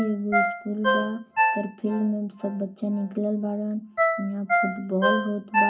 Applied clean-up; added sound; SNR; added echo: none; Ringtone; -1 dB; reverberation time 0.3 s.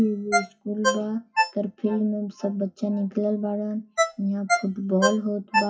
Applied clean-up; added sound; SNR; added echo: classical method WPE with log-MMSE.